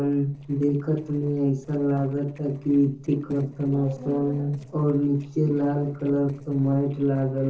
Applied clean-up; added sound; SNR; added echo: neural separator model SepFormer DNS4.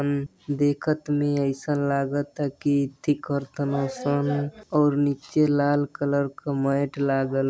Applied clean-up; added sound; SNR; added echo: none; none; none; none.